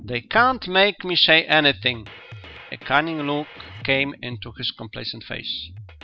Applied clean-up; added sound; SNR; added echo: none; Drum kit; 20 dB; none.